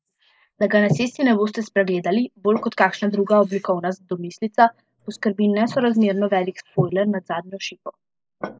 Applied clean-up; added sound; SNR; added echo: neural mask model Resemble Enhance denoiser.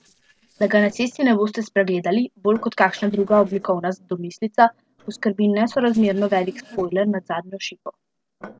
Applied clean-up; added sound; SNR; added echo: neural separator model SepFormer DNS4.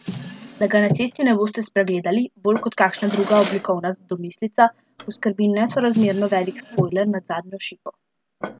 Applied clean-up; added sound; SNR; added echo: none; Drawer open or close; 12 dB; none.